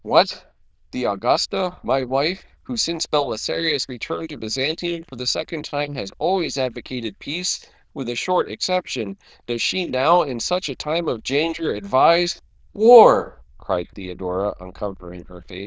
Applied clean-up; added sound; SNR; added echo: neural diffusion model UNIVERSE++.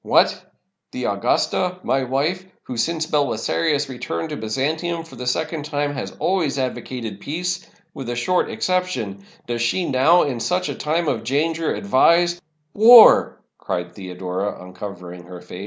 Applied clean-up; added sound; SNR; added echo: none; none; none; none.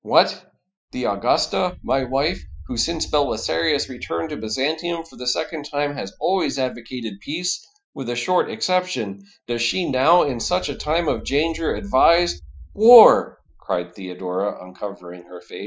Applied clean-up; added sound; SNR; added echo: classical method Wiener filter.